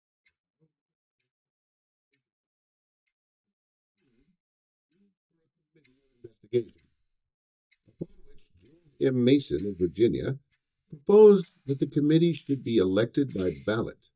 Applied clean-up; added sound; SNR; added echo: neural mask model DeepFilterNet 3.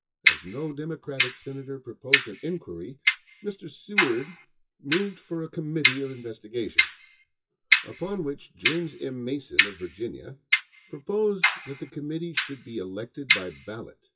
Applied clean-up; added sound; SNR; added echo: classical method WPE with log-MMSE.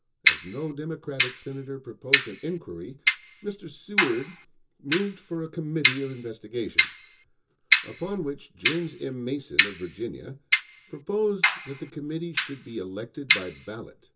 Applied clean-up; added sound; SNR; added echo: none; Clock; -3 dB; reverberation time 0.2 s.